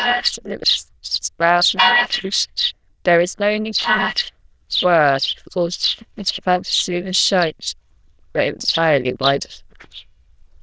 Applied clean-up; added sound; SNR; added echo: neural diffusion model UNIVERSE++.